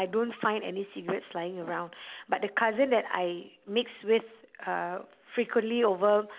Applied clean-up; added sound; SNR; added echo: none; none; none; none.